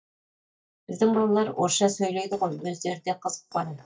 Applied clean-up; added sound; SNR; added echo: neural mask model DeepFilterNet 3.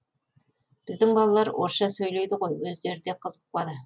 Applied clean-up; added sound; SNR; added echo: none; none; none; none.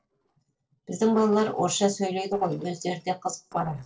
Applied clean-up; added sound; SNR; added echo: neural separator model SepFormer DNS4.